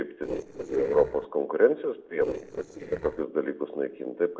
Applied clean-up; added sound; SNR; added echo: neural separator model SepFormer DNS4.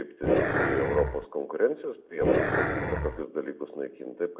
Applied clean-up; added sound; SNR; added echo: none; Growling; -5 dB; reverberation time 0.9 s.